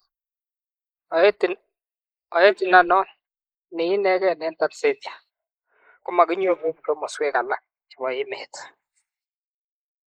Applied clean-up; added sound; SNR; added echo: neural mask model Resemble Enhance denoiser.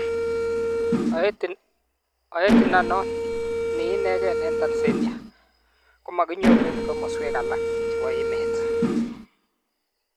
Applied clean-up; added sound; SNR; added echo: none; Mechanisms; -5 dB; none.